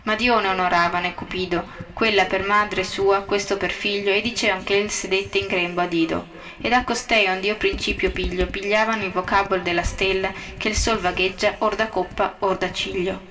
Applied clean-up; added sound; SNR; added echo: none; Computer keyboard; 17 dB; reverberation time 2.6 s.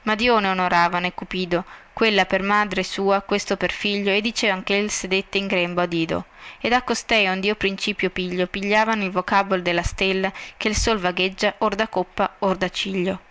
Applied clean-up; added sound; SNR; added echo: none; none; none; none.